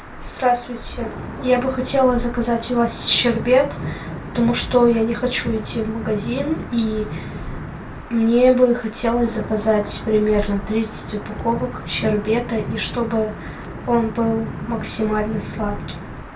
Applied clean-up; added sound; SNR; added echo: none; Thunder / Wind / Rain; 9 dB; reverberation time 0.3 s.